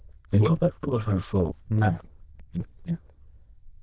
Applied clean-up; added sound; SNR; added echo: neural diffusion model UNIVERSE++.